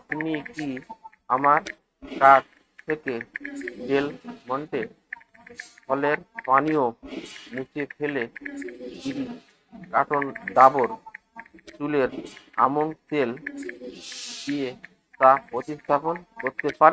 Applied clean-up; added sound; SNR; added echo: neural mask model RNNoise.